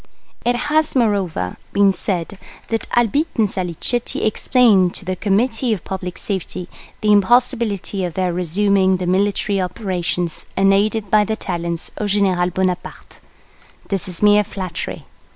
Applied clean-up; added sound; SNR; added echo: none; none; none; none.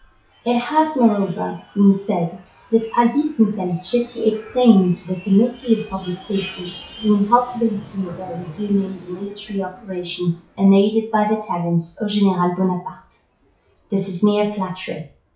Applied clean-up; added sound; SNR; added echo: classical method WPE with log-MMSE.